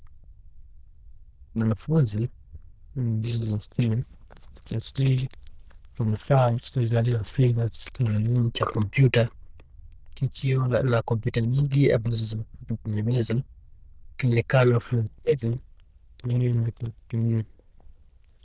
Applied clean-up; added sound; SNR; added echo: neural diffusion model UNIVERSE++.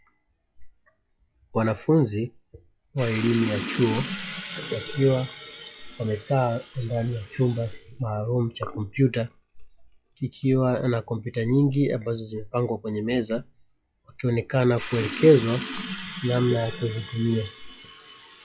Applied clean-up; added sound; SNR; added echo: classical method log-MMSE.